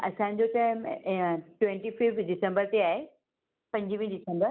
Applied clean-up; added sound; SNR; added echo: none; none; none; none.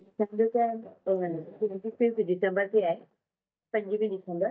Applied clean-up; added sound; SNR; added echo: neural mask model DeepFilterNet 3.